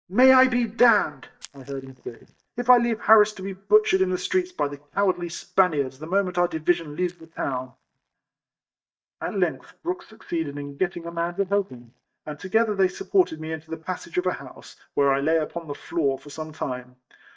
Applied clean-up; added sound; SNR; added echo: neural mask model DeepFilterNet 3.